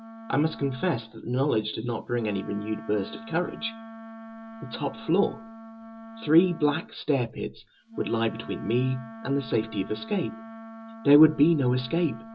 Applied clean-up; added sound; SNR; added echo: none; Wind instrument, woodwind instrument; 16 dB; reverberation time 0.2 s.